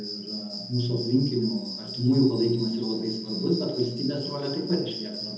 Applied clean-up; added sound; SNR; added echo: none; Cricket; 11 dB; reverberation time 0.8 s.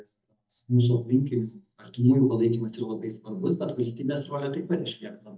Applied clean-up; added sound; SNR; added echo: neural mask model DeepFilterNet 3.